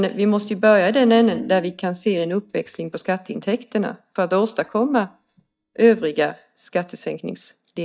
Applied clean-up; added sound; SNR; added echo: neural mask model DeepFilterNet 3.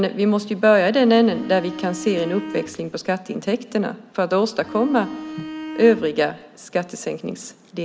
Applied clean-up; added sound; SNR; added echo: none; Bowed string instrument; 12 dB; none.